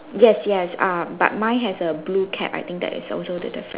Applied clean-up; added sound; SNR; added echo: none; none; none; none.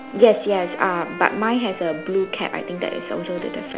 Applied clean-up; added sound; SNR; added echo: none; Wind instrument, woodwind instrument; 14 dB; none.